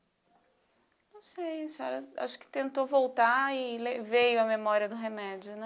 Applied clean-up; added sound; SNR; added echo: none; none; none; none.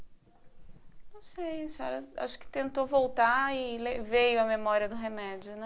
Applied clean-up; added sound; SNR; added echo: none; Thunder / Wind / Bird vocalization, bird call, bird song; 13 dB; none.